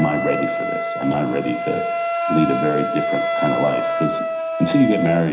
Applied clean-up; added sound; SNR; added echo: none; Wind instrument, woodwind instrument; 1 dB; reverberation time 0.9 s.